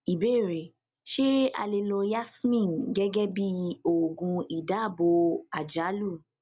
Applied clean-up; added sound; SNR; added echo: none; none; none; none.